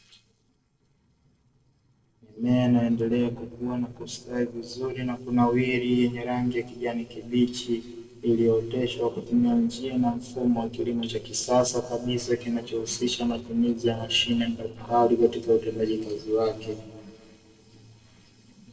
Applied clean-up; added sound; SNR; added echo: neural separator model SepFormer DNS4.